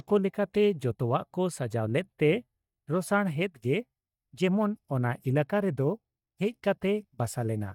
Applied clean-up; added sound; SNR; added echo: neural mask model DeepFilterNet 3.